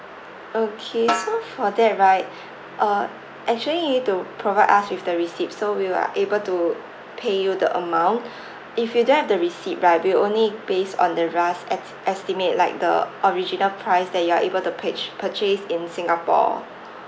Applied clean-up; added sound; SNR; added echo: none; Snare drum; 9 dB; none.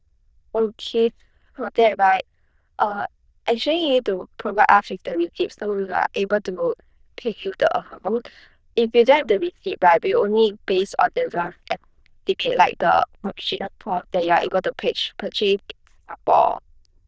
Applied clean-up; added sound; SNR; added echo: neural diffusion model UNIVERSE++.